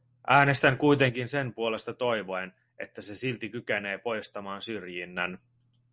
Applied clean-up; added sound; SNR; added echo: none; none; none; none.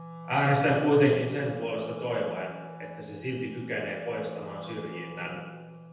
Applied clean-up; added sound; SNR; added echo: none; Wind instrument, woodwind instrument; 14 dB; reverberation time 1.1 s.